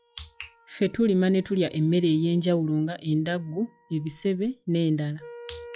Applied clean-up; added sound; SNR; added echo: classical method log-MMSE.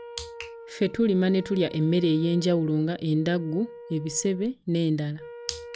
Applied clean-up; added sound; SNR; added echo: none; Wind instrument, woodwind instrument; 17 dB; none.